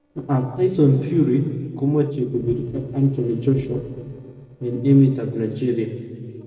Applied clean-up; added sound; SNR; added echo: neural separator model SepFormer DNS4.